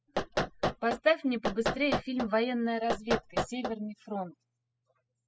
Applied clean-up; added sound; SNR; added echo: classical method spectral subtraction.